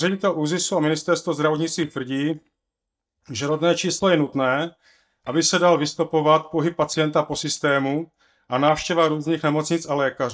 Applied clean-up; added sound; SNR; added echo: neural mask model DeepFilterNet 3.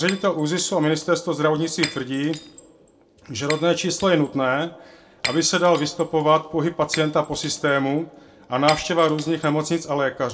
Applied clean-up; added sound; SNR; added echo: none; Shatter; 15 dB; reverberation time 0.2 s.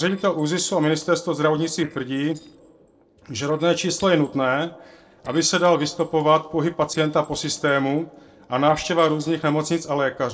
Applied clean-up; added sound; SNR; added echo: neural separator model SepFormer DNS4.